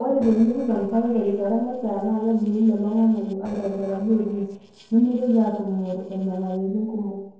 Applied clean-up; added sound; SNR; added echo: neural separator model SepFormer DNS4.